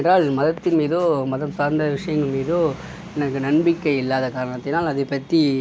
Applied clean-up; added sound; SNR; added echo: none; none; none; none.